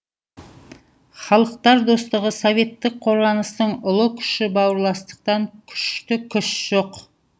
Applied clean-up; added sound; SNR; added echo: none; none; none; none.